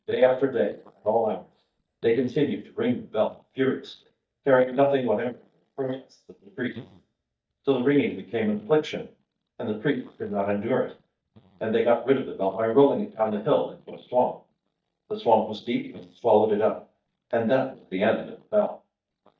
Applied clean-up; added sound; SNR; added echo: neural mask model DeepFilterNet 3.